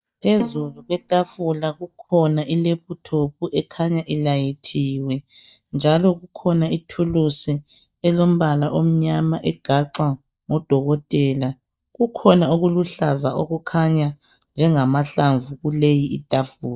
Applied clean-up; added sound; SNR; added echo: neural mask model DeepFilterNet 3.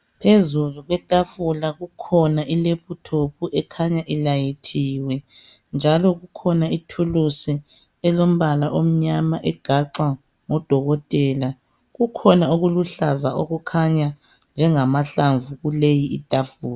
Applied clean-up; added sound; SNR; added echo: none; none; none; none.